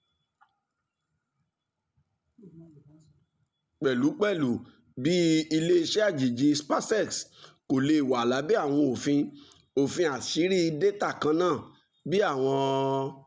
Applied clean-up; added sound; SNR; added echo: none; none; none; none.